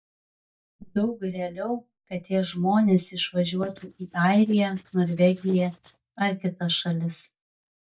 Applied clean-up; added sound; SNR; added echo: neural mask model DeepFilterNet 3.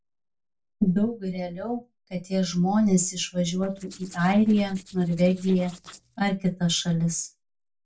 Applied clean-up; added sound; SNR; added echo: neural separator model SepFormer DNS4.